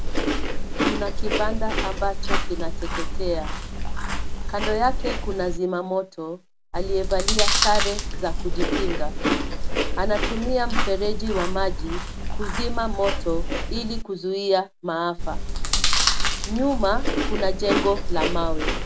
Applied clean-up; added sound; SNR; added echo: none; Chewing, mastication; -4 dB; none.